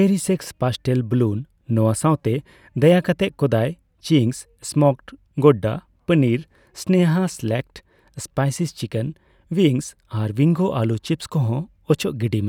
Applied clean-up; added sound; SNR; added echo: none; none; none; none.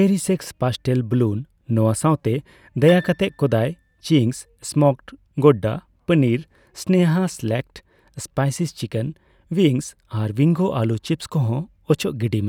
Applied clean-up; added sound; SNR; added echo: none; Piano; 20 dB; none.